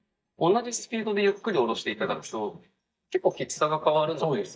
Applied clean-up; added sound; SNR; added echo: neural mask model DeepFilterNet 3.